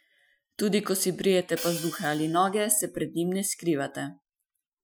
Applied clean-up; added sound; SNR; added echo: classical method Wiener filter.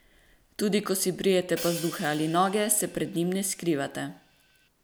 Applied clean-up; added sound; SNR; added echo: none; Hi-hat; 16 dB; none.